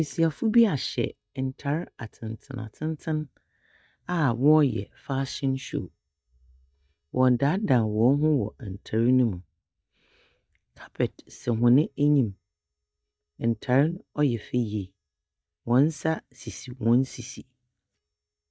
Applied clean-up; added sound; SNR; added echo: neural mask model DeepFilterNet 3.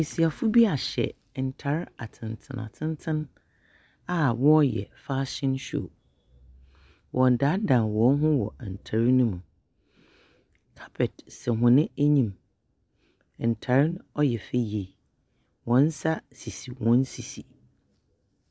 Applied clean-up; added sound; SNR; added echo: none; none; none; none.